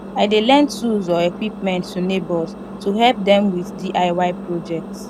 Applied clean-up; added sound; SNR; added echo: none; Engine; 12 dB; none.